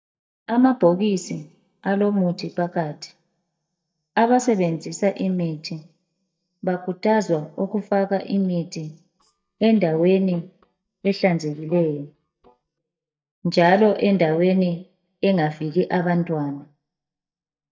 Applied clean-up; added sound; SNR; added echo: neural mask model DeepFilterNet 3.